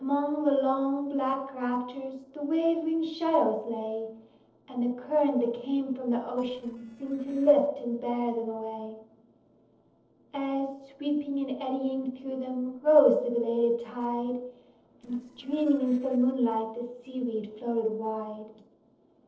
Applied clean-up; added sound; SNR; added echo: neural separator model SepFormer DNS4.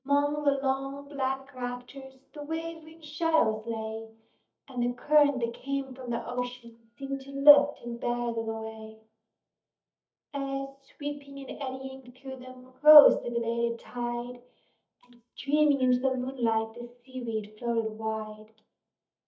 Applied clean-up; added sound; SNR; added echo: neural mask model DeepFilterNet 3.